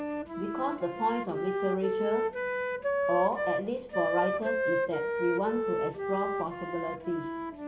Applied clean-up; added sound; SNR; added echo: none; Wind instrument, woodwind instrument; -1 dB; reverberation time 0.2 s.